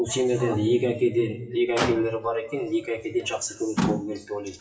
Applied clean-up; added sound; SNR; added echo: classical method WPE with log-MMSE.